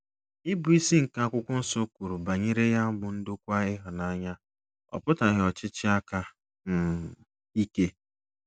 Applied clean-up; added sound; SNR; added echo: none; none; none; none.